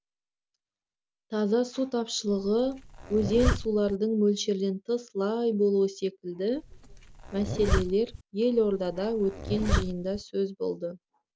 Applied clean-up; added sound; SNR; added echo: none; Zipper (clothing); 4 dB; none.